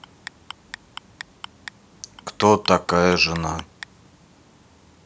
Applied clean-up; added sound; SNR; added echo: none; Clock; 17 dB; none.